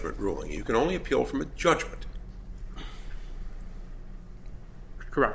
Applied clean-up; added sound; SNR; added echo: none; none; none; none.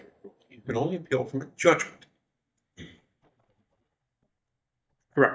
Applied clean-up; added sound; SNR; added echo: neural mask model DeepFilterNet 3.